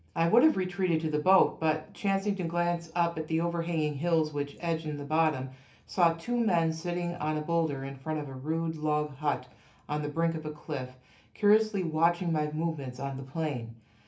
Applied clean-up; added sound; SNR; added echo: none; none; none; reverberation time 0.3 s.